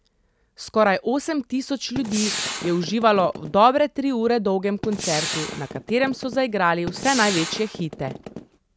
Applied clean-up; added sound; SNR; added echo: none; Gunshot, gunfire; 8 dB; none.